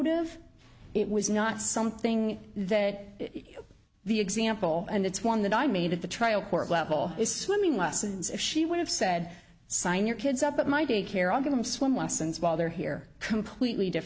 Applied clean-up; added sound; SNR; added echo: none; none; none; none.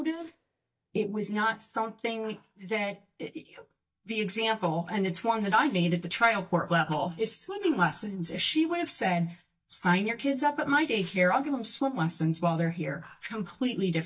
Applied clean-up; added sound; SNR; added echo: neural mask model DeepFilterNet 3.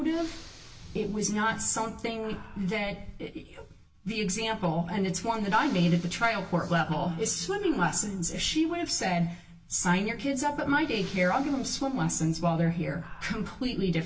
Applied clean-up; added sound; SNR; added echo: none; Breathing; 19 dB; reverberation time 0.1 s.